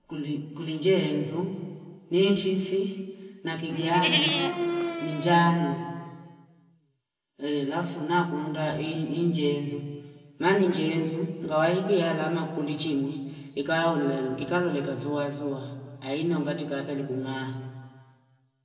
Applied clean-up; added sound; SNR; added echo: none; Livestock, farm animals, working animals; 0 dB; reverberation time 1.6 s.